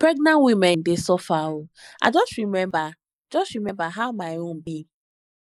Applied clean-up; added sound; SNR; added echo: neural mask model Resemble Enhance denoiser.